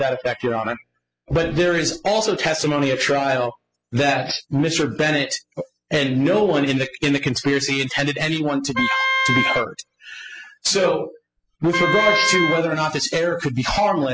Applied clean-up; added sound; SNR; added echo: classical method spectral subtraction.